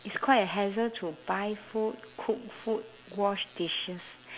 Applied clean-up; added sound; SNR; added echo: none; none; none; none.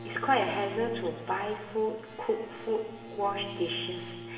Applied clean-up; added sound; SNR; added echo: none; Bowed string instrument; 11 dB; reverberation time 2.2 s.